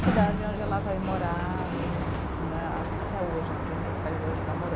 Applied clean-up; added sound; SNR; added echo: none; Sliding door; -4 dB; none.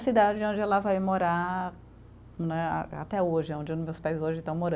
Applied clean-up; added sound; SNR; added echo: none; none; none; none.